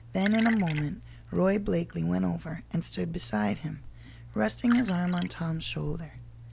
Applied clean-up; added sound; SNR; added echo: none; Liquid; 14 dB; none.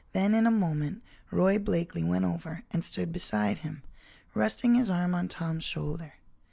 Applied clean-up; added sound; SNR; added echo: none; none; none; none.